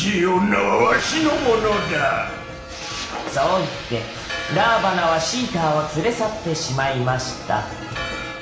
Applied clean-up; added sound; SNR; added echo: none; Church bell; 16 dB; reverberation time 0.7 s.